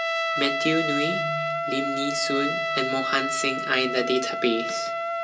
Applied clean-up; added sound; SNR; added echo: none; Trumpet; 0 dB; reverberation time 0.2 s.